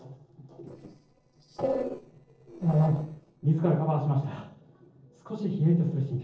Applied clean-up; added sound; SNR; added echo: neural separator model SepFormer DNS4.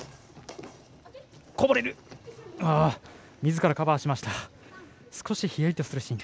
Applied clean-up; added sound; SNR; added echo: none; none; none; none.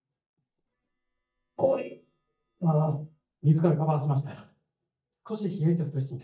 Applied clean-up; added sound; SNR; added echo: neural mask model DeepFilterNet 3.